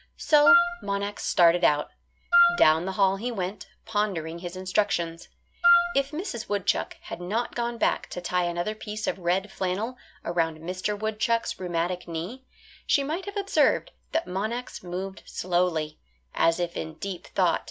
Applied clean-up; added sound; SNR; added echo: none; Wind instrument, woodwind instrument; -3 dB; none.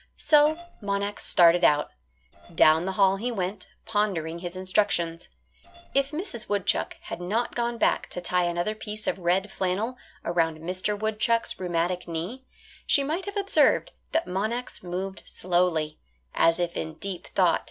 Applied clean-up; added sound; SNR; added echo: neural separator model SepFormer DNS4.